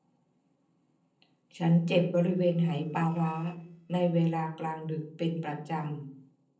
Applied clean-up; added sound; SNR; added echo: neural separator model SepFormer DNS4.